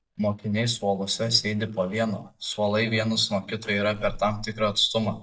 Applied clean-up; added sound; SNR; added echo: neural mask model DeepFilterNet 3.